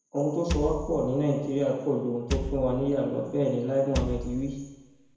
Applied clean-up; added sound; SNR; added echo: none; Wood; 7 dB; reverberation time 1.0 s.